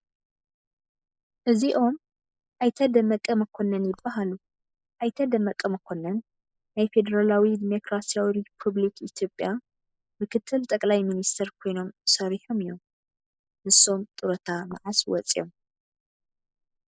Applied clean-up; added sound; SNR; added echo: neural mask model Resemble Enhance denoiser.